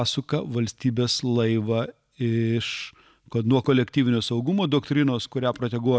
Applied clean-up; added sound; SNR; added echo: none; none; none; none.